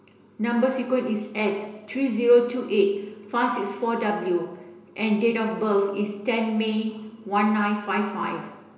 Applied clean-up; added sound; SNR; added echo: none; none; none; reverberation time 0.8 s.